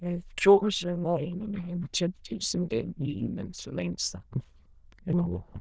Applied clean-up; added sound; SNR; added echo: neural diffusion model UNIVERSE++.